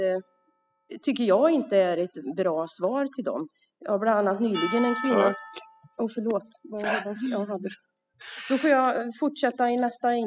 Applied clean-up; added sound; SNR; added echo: classical method spectral subtraction.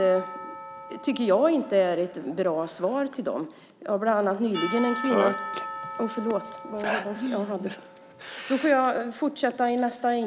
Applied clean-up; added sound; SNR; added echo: none; Church bell / Percussion; 13 dB; none.